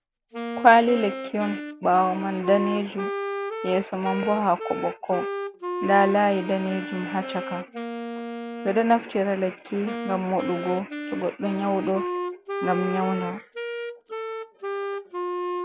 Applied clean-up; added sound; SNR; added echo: none; Wind instrument, woodwind instrument; 7 dB; none.